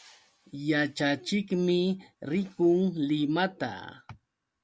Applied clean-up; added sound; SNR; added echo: none; none; none; none.